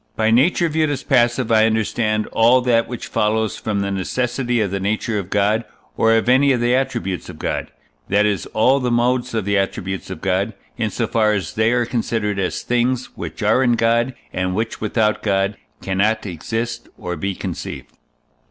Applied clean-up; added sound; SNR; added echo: none; none; none; none.